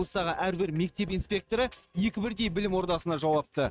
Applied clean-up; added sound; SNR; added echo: neural mask model RNNoise.